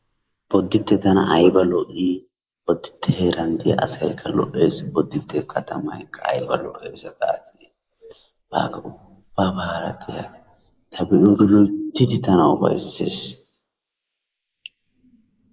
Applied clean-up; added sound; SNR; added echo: neural mask model Resemble Enhance denoiser.